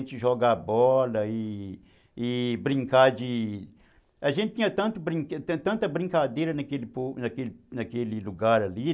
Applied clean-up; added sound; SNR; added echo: none; none; none; none.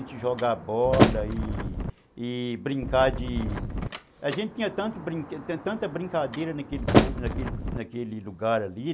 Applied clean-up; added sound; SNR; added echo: none; Wind + Slam; 0 dB; none.